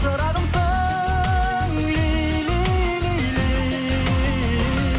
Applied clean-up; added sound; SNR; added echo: none; none; none; none.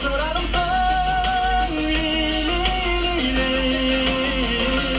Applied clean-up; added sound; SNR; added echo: none; none; none; reverberation time 0.2 s.